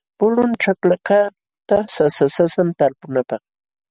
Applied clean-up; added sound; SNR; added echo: none; none; none; none.